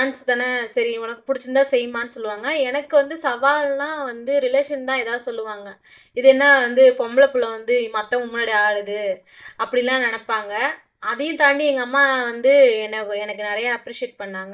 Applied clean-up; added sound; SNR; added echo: neural mask model DeepFilterNet 3.